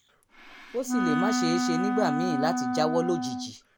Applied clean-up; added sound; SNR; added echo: none; Wind instrument, woodwind instrument; -2 dB; none.